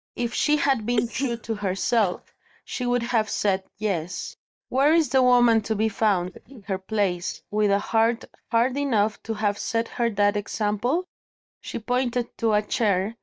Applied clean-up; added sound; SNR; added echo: neural mask model DeepFilterNet 3.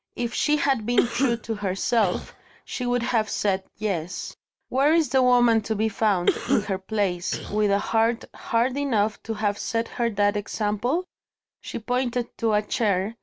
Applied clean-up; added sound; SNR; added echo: none; Cough; 5 dB; none.